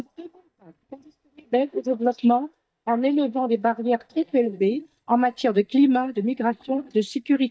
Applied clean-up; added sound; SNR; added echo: neural mask model DeepFilterNet 3.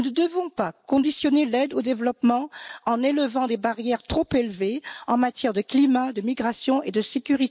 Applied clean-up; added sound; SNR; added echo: none; none; none; none.